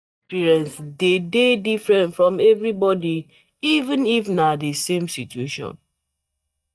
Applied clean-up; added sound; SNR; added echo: neural mask model DeepFilterNet 3.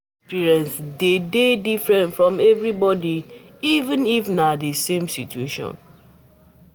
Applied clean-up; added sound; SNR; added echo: none; none; none; none.